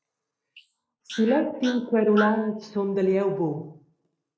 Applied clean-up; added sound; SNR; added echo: neural mask model Resemble Enhance denoiser.